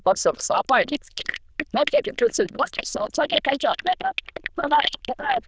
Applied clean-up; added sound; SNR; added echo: neural diffusion model UNIVERSE++.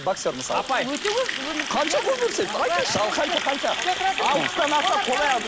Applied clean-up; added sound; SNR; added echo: none; Water tap, faucet; 5 dB; none.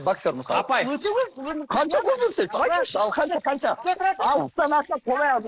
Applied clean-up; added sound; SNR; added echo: neural mask model Resemble Enhance denoiser.